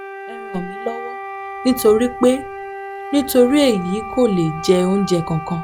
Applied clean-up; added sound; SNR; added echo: none; Wind instrument, woodwind instrument; 11 dB; none.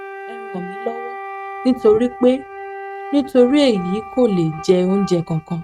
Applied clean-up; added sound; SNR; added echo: neural mask model RNNoise.